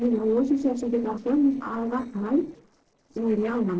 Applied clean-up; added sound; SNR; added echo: neural separator model SepFormer DNS4.